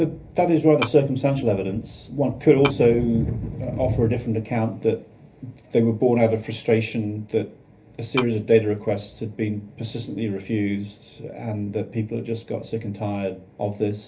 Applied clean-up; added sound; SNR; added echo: none; Tap / Glass; 7 dB; reverberation time 0.3 s.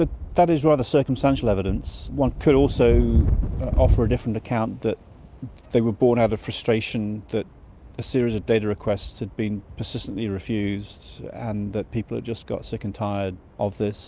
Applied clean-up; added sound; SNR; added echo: none; none; none; none.